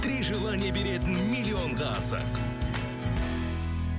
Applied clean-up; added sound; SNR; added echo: none; Bowed string instrument; 5 dB; none.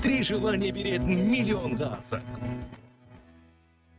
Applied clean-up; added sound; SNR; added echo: neural mask model RNNoise.